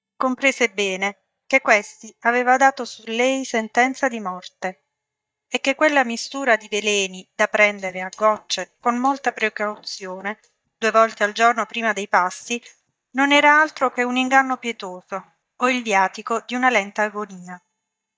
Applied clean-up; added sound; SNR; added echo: neural mask model DeepFilterNet 3.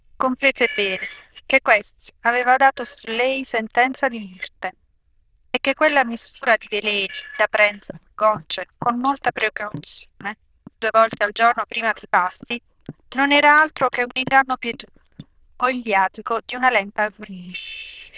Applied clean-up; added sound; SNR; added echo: neural diffusion model UNIVERSE++.